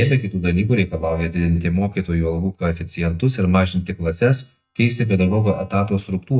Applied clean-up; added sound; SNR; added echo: neural mask model DeepFilterNet 3.